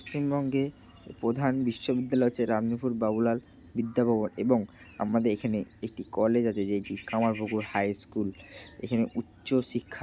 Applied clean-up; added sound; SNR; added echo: none; none; none; none.